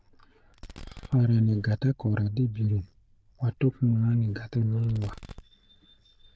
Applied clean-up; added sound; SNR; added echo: neural diffusion model UNIVERSE++.